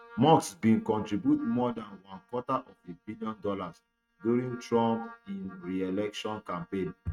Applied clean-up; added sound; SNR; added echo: neural mask model RNNoise.